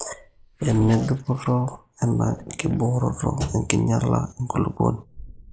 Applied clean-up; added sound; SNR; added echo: neural mask model Resemble Enhance denoiser.